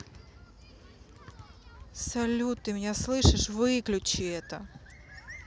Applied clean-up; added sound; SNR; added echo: none; none; none; none.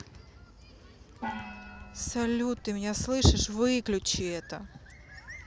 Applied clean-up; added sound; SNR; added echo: none; Gong; 14 dB; none.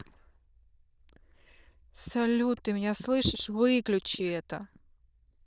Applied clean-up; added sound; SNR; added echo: neural diffusion model UNIVERSE++.